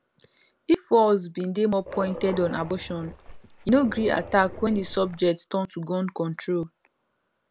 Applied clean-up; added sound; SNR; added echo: none; Dog; 13 dB; none.